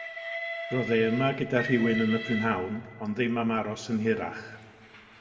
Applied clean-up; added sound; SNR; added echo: none; Train; 10 dB; reverberation time 1.2 s.